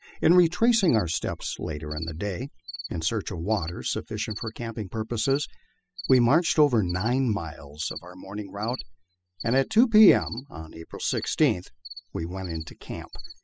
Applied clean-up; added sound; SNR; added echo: classical method spectral subtraction.